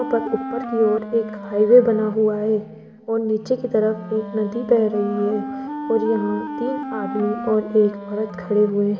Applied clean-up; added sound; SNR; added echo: none; Wind instrument, woodwind instrument; 10 dB; reverberation time 2.1 s.